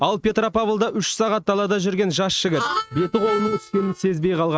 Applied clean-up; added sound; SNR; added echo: neural mask model RNNoise.